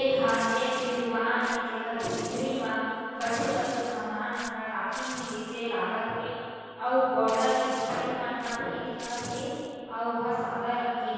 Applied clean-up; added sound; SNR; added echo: none; Tearing; 15 dB; reverberation time 2.2 s.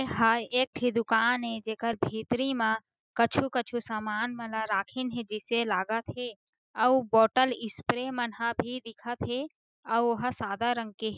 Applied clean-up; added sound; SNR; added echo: none; none; none; none.